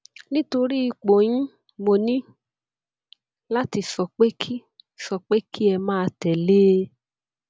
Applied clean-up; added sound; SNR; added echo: none; none; none; none.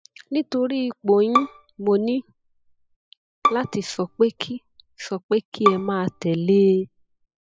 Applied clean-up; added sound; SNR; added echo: classical method spectral subtraction.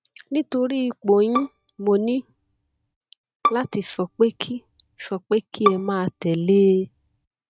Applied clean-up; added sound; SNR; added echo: neural mask model RNNoise.